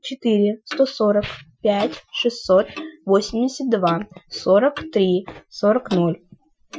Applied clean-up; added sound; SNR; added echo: classical method Wiener filter.